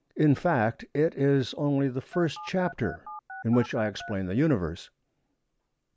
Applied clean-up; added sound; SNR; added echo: none; Telephone; 14 dB; none.